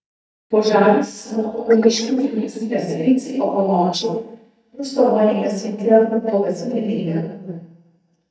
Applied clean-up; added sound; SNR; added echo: neural mask model DeepFilterNet 3.